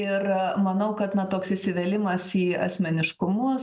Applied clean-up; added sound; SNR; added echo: none; none; none; none.